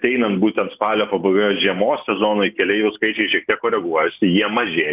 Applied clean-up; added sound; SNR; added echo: none; none; none; none.